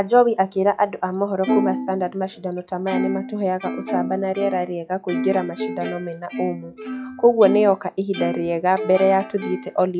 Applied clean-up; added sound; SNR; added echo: classical method log-MMSE.